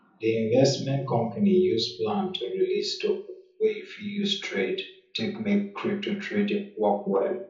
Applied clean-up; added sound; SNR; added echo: none; none; none; reverberation time 0.5 s.